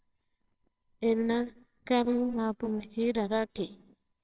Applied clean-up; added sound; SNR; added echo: neural separator model SepFormer WHAMR!.